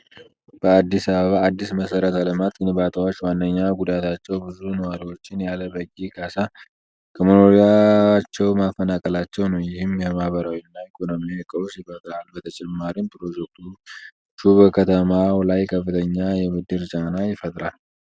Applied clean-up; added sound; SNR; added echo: none; none; none; none.